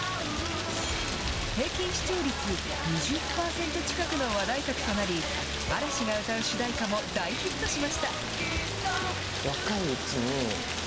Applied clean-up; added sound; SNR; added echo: none; Rain; 3 dB; none.